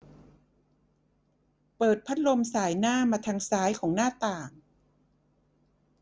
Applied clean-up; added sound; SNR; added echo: none; none; none; none.